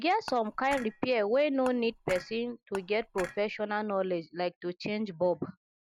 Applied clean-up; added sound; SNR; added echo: none; Dishes, pots, and pans / Chink, clink; 15 dB; none.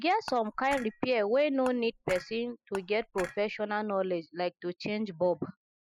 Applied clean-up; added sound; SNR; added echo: classical method spectral subtraction.